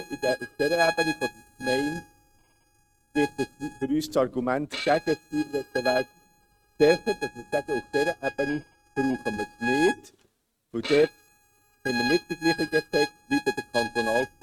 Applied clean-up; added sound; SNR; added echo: neural mask model RNNoise.